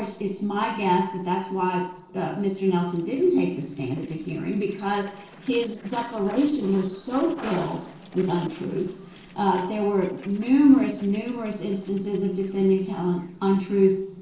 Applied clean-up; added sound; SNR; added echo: neural separator model SepFormer DNS4.